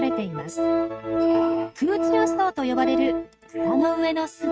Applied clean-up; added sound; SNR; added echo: neural mask model RNNoise.